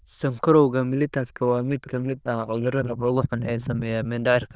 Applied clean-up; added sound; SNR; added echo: neural diffusion model UNIVERSE++.